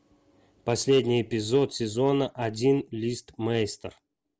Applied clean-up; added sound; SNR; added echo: none; none; none; none.